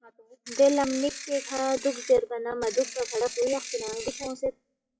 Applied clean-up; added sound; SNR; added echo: classical method WPE with log-MMSE.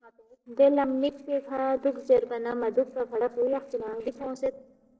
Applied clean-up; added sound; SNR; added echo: neural separator model SepFormer DNS4.